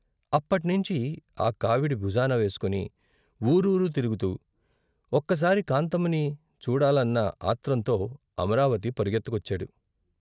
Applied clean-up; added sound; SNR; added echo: none; none; none; none.